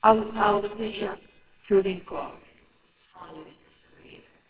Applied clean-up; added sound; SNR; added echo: neural separator model SepFormer WHAMR!.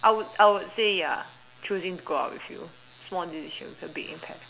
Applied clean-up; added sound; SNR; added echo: none; none; none; none.